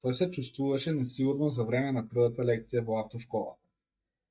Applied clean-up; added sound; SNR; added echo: neural mask model DeepFilterNet 3.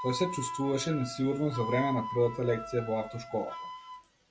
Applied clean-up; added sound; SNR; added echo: none; Wind instrument, woodwind instrument; 9 dB; none.